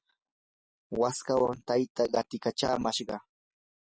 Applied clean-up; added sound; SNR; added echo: none; none; none; none.